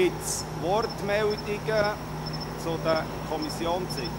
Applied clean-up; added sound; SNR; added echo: none; Cricket; 4 dB; none.